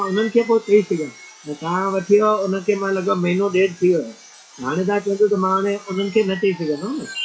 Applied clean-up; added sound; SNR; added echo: classical method WPE with log-MMSE.